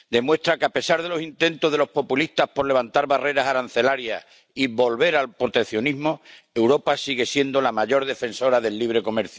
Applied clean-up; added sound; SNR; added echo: none; none; none; none.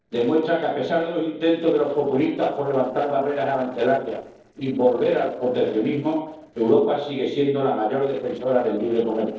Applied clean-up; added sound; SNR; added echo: neural separator model SepFormer DNS4.